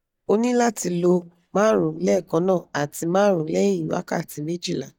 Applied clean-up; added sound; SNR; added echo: neural mask model DeepFilterNet 3.